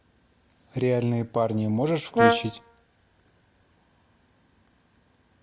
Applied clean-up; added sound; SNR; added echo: none; Brass instrument; -3 dB; none.